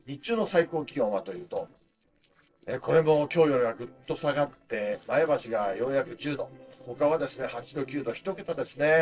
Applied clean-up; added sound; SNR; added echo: neural separator model SepFormer DNS4.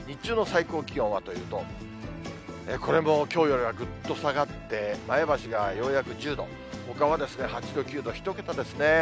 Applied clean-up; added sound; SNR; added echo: none; none; none; none.